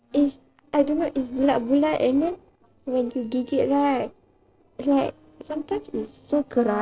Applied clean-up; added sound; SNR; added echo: neural separator model SepFormer DNS4.